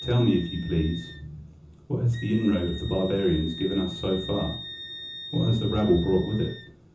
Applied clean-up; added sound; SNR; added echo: none; Wind instrument, woodwind instrument; 15 dB; reverberation time 0.6 s.